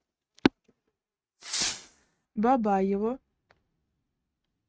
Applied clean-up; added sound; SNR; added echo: neural mask model RNNoise.